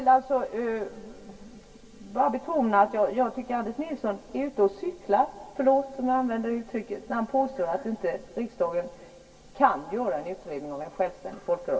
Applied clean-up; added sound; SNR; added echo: none; none; none; reverberation time 2.7 s.